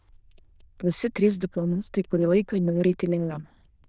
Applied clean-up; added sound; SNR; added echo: neural diffusion model UNIVERSE++.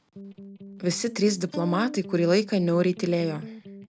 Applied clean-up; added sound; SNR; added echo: none; Electric guitar; 14 dB; none.